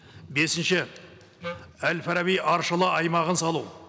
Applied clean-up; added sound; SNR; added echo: none; Wind instrument, woodwind instrument; 12 dB; none.